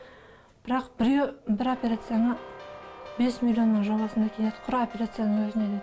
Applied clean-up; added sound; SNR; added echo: none; none; none; none.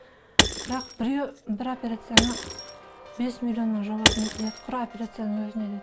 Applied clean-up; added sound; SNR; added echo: none; Shatter / Crushing; -2 dB; none.